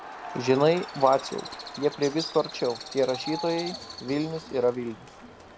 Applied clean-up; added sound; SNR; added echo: none; Bird + Crowd; 12 dB; none.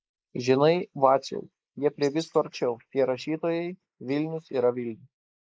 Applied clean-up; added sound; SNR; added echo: neural mask model Resemble Enhance denoiser.